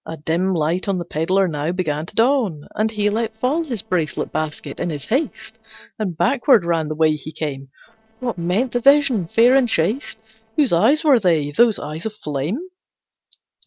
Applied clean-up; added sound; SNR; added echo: neural separator model SepFormer DNS4.